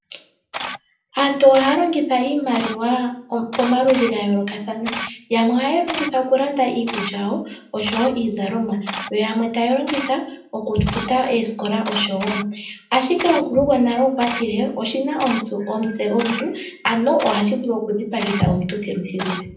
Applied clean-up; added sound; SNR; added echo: none; Camera; 11 dB; reverberation time 0.6 s.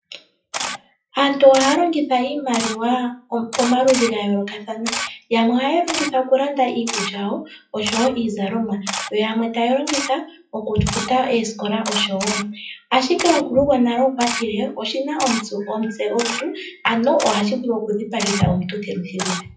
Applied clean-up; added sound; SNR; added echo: classical method WPE with log-MMSE.